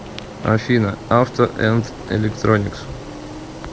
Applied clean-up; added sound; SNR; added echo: none; Engine; 13 dB; none.